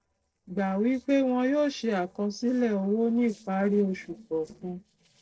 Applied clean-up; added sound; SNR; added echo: neural separator model SepFormer DNS4.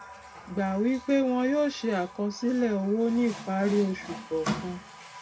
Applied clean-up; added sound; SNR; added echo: none; Water tap, faucet; 13 dB; reverberation time 0.2 s.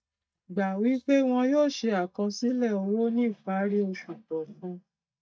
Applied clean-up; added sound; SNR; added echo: neural mask model DeepFilterNet 3.